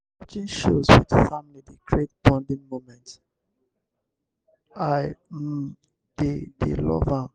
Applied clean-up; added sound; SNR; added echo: none; none; none; none.